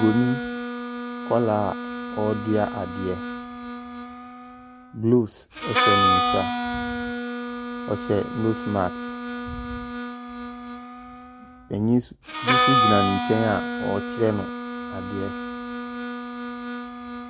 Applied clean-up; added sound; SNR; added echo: none; Harmonica; 1 dB; none.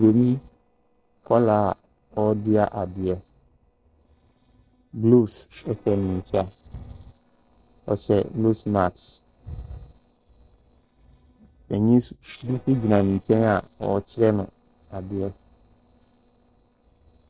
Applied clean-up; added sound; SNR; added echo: neural separator model SepFormer DNS4.